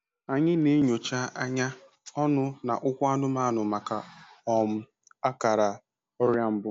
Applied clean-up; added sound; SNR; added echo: none; none; none; none.